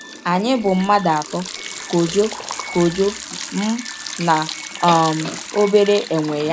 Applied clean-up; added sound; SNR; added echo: none; Doorbell + Liquid; 9 dB; none.